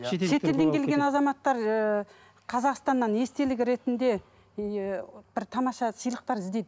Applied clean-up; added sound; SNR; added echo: none; none; none; none.